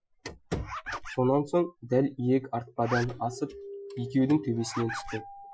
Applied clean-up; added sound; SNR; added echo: classical method Wiener filter.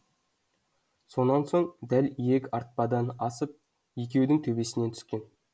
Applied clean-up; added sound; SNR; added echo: none; none; none; none.